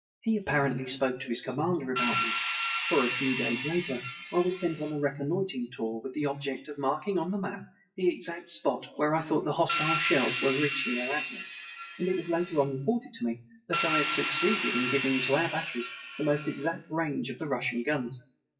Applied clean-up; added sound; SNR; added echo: classical method WPE with log-MMSE.